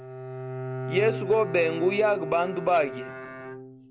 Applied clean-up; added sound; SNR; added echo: none; Bowed string instrument; 8 dB; none.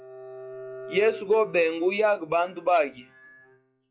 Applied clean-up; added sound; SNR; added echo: classical method log-MMSE.